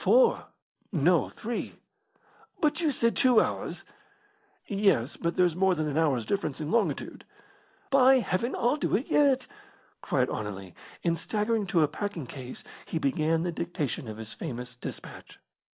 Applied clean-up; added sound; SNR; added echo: none; none; none; none.